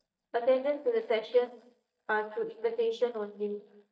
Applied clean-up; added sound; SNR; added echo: neural mask model DeepFilterNet 3.